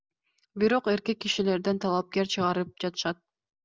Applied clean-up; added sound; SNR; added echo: none; none; none; none.